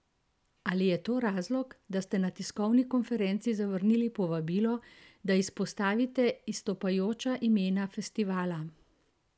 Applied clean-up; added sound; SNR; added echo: none; none; none; none.